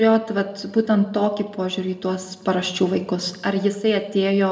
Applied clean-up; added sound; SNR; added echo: none; none; none; reverberation time 0.8 s.